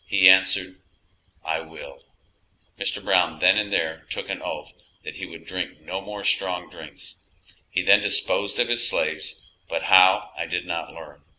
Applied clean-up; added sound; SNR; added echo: none; none; none; none.